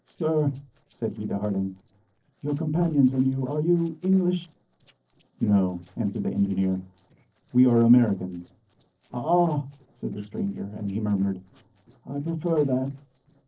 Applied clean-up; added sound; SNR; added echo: neural separator model SepFormer DNS4.